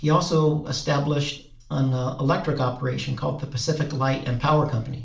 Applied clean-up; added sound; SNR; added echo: none; none; none; reverberation time 0.4 s.